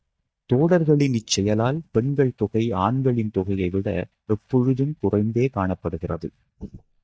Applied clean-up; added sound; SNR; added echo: neural mask model DeepFilterNet 3.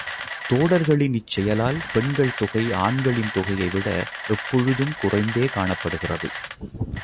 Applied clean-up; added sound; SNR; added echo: none; Camera; 9 dB; none.